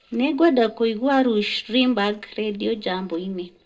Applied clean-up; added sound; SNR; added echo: neural separator model SepFormer DNS4.